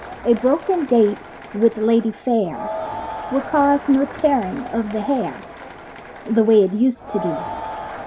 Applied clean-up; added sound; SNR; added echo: none; Crowd; 12 dB; none.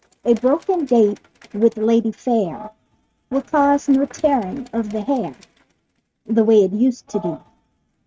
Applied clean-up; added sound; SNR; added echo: neural mask model RNNoise.